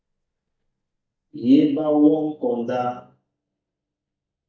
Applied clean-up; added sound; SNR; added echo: neural mask model DeepFilterNet 3.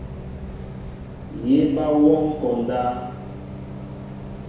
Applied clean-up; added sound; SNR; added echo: none; Bus; 11 dB; reverberation time 1.0 s.